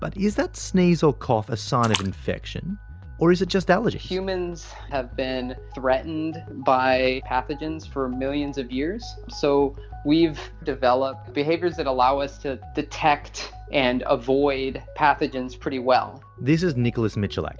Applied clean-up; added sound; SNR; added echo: none; Splash, splatter; 13 dB; none.